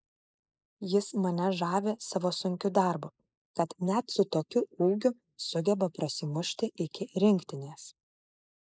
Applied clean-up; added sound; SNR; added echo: neural mask model Resemble Enhance denoiser.